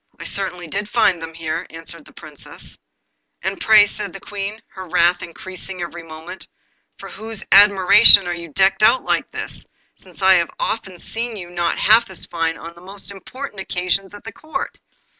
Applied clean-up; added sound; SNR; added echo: none; none; none; none.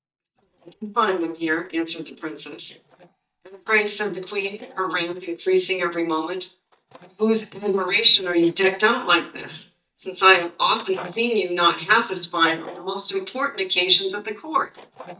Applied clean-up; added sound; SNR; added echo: neural mask model DeepFilterNet 3.